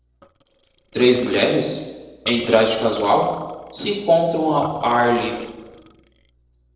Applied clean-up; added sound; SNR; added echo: neural separator model SepFormer DNS4.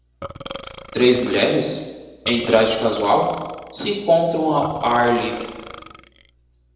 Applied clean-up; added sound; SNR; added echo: none; Burping, eructation; 16 dB; reverberation time 1.0 s.